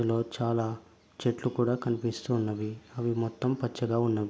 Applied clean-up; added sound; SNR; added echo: none; none; none; none.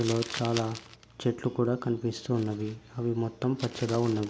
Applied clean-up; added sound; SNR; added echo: none; Crumpling, crinkling; 15 dB; none.